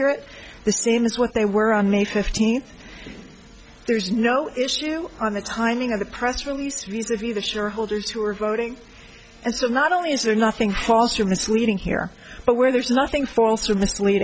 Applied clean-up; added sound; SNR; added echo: none; none; none; none.